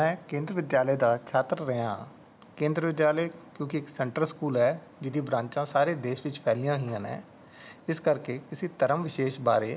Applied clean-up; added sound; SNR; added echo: none; none; none; none.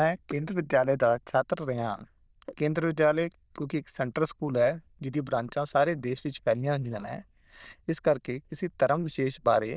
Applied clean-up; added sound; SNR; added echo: neural diffusion model UNIVERSE++.